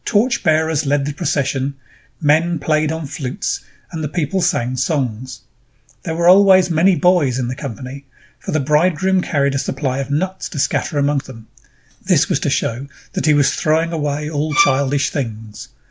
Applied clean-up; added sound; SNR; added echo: none; Bowed string instrument; 4 dB; none.